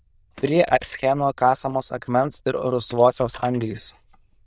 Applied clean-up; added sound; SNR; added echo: neural diffusion model UNIVERSE++.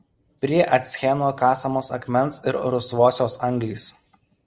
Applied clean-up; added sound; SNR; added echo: none; none; none; none.